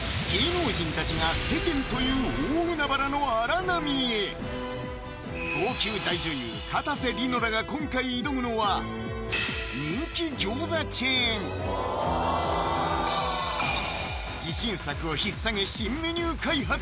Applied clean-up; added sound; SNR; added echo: none; none; none; none.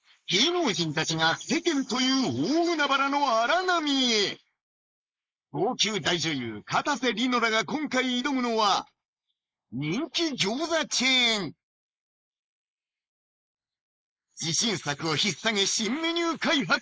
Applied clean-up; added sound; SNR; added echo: neural mask model Resemble Enhance denoiser.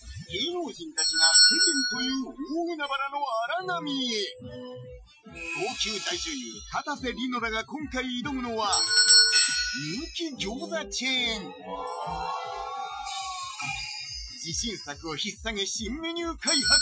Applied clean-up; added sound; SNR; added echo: classical method Wiener filter.